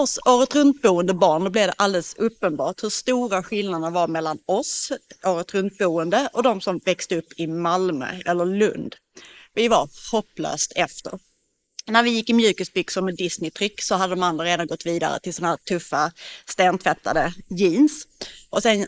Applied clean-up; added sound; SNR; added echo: neural mask model Resemble Enhance denoiser.